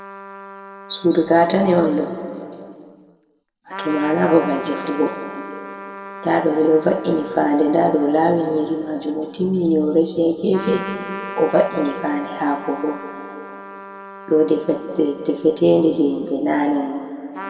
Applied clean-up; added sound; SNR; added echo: none; Trumpet; 15 dB; reverberation time 2.0 s.